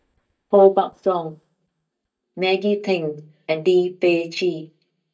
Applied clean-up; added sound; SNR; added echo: neural mask model DeepFilterNet 3.